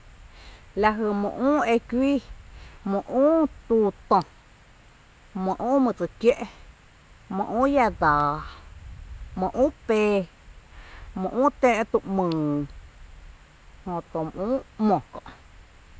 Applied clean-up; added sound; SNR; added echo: none; none; none; none.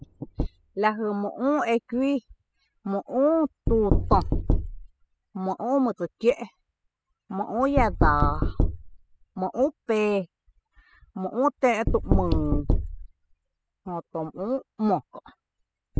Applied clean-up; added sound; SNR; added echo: classical method spectral subtraction.